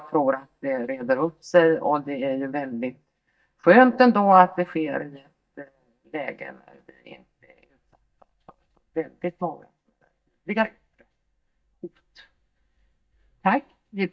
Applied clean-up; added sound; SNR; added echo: neural mask model DeepFilterNet 3.